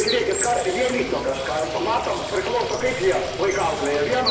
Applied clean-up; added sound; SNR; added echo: none; Water / Bird; 7 dB; reverberation time 0.9 s.